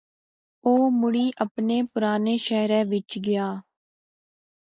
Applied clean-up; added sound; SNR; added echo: neural mask model DeepFilterNet 3.